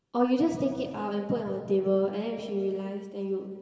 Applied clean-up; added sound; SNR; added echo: none; none; none; reverberation time 1.8 s.